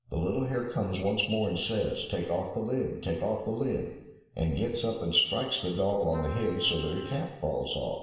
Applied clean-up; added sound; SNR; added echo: none; Trumpet; 16 dB; reverberation time 1.0 s.